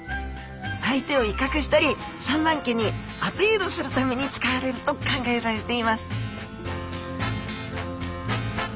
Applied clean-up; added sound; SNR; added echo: none; none; none; none.